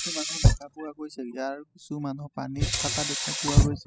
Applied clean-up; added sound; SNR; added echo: classical method spectral subtraction.